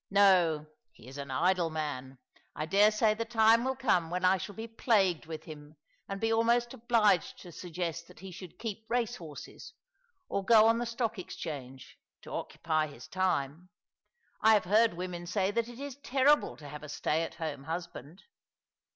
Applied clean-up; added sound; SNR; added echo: none; none; none; none.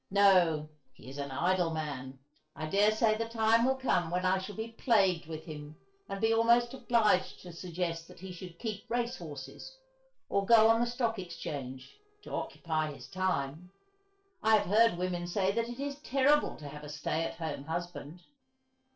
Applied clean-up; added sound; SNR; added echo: neural separator model SepFormer DNS4.